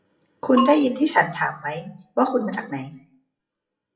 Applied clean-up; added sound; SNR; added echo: classical method WPE with log-MMSE.